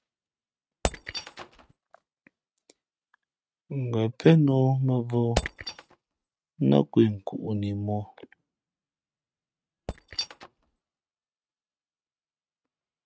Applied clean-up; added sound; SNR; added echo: neural mask model RNNoise.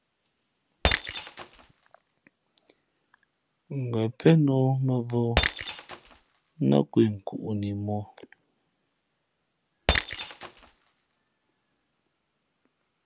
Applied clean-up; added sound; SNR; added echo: none; Shatter; 4 dB; none.